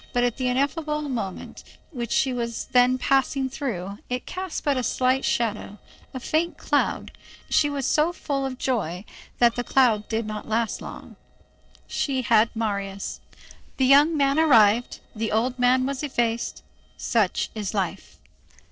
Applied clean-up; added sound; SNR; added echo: neural separator model SepFormer DNS4.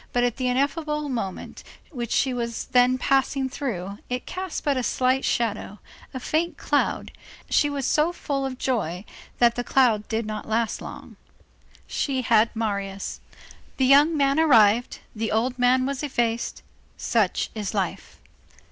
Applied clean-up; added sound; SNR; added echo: none; none; none; none.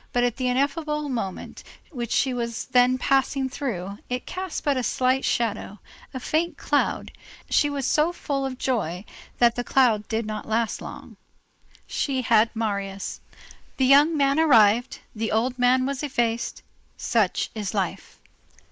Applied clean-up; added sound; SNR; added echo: neural mask model Resemble Enhance denoiser.